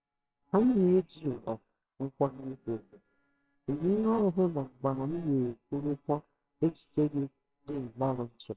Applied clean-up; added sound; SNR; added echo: neural separator model SepFormer WHAMR!.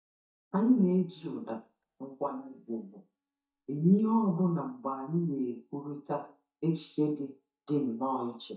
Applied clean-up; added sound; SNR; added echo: neural mask model DeepFilterNet 3.